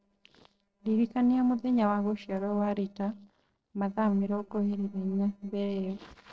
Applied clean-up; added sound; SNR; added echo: neural separator model SepFormer DNS4.